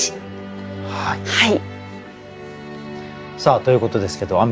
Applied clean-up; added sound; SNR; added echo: none; none; none; none.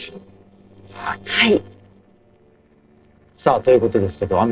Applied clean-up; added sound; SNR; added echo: neural separator model SepFormer DNS4.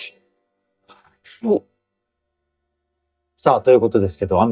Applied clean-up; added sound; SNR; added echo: neural mask model DeepFilterNet 3.